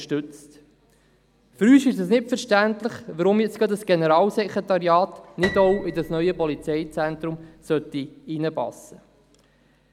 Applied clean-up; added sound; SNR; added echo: none; Piano; 14 dB; none.